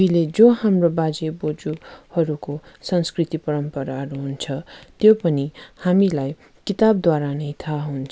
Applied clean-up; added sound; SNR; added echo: none; none; none; none.